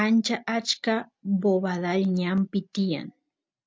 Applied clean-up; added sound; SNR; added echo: none; none; none; none.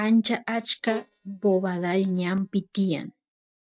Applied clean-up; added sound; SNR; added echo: neural mask model DeepFilterNet 3.